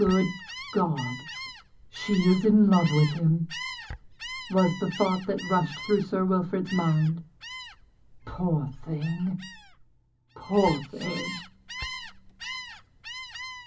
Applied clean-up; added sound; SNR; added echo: none; Gull, seagull; 13 dB; reverberation time 0.4 s.